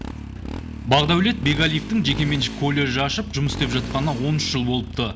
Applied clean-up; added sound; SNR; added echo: none; Motorcycle; 9 dB; none.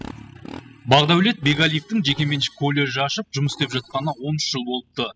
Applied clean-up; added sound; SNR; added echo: classical method spectral subtraction.